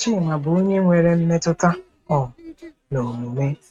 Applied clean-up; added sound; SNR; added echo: neural mask model RNNoise.